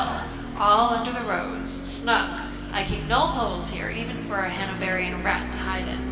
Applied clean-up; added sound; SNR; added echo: none; Bus; 6 dB; reverberation time 2.2 s.